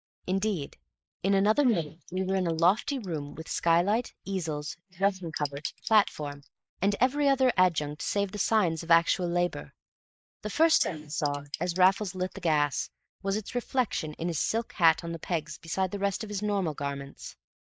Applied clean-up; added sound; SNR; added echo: neural mask model Resemble Enhance denoiser.